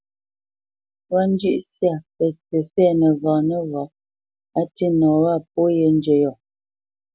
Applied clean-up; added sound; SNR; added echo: none; none; none; none.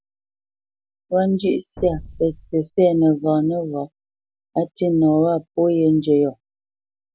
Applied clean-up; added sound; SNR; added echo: none; Explosion; 16 dB; none.